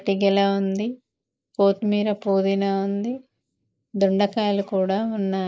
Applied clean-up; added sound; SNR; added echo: neural mask model Resemble Enhance denoiser.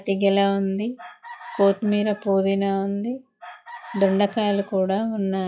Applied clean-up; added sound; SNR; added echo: classical method log-MMSE.